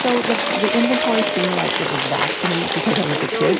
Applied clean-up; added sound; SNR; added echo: none; Applause / Crowd / Cheering; -1 dB; none.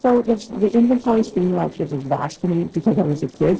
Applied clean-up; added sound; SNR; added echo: neural separator model SepFormer DNS4.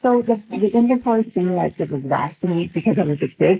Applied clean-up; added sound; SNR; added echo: neural mask model Resemble Enhance denoiser.